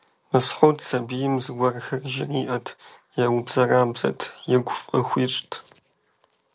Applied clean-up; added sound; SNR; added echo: none; none; none; none.